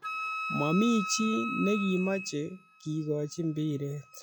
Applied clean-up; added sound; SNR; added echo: classical method log-MMSE.